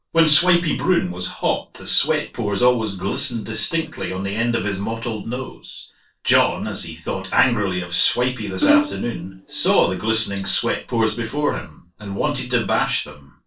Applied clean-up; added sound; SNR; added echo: neural separator model SepFormer DNS4.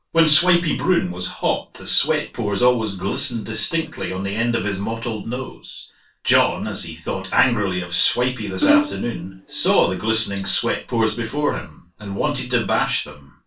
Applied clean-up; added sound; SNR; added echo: none; Bowed string instrument; 2 dB; reverberation time 0.2 s.